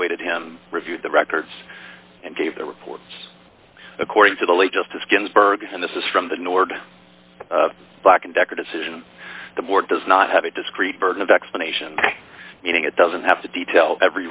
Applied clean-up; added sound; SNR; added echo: none; none; none; none.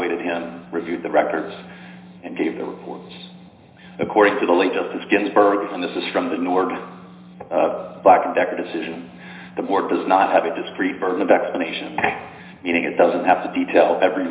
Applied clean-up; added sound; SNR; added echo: none; none; none; reverberation time 0.9 s.